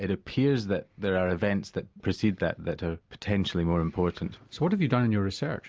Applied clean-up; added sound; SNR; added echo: none; none; none; none.